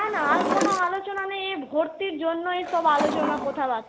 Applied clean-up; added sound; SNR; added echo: none; Drawer open or close; 5 dB; none.